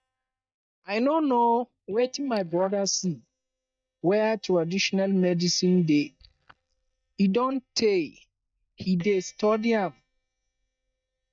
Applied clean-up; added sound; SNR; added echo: neural mask model DeepFilterNet 3.